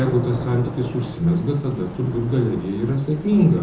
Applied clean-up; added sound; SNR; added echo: none; Thunder / Rain; 12 dB; reverberation time 0.6 s.